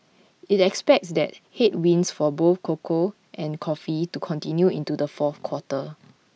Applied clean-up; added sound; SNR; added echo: none; none; none; none.